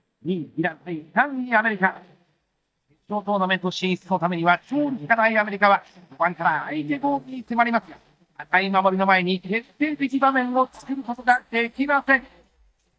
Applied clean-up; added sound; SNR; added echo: neural mask model DeepFilterNet 3.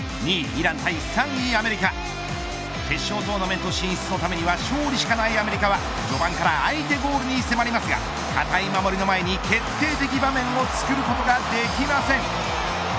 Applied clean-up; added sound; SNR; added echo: none; none; none; none.